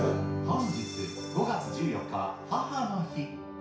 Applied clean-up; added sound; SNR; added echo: none; Bowed string instrument; 18 dB; reverberation time 0.6 s.